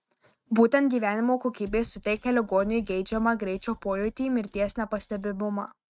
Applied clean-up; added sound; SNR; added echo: neural mask model RNNoise.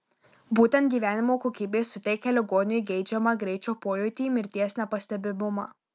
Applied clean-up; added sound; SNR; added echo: none; none; none; none.